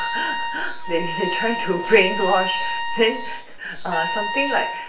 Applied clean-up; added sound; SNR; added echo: none; Trumpet; 5 dB; reverberation time 0.2 s.